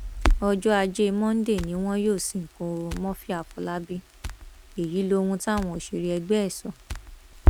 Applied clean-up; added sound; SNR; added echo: none; Crackle; 1 dB; none.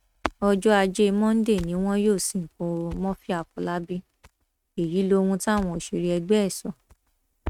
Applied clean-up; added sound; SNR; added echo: neural mask model RNNoise.